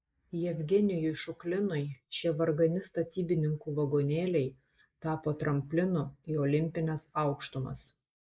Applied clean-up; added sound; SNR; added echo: neural mask model Resemble Enhance denoiser.